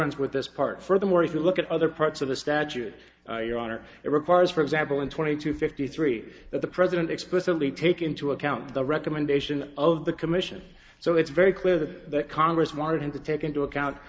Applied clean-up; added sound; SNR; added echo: none; none; none; none.